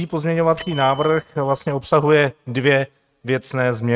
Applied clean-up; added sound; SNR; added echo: neural mask model RNNoise.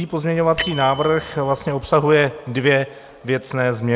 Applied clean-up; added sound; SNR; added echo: none; Bell; 14 dB; none.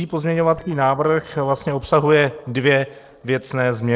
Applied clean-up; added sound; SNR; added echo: neural separator model SepFormer DNS4.